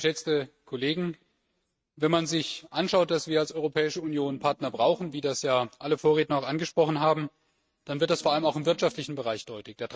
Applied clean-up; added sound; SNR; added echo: neural mask model RNNoise.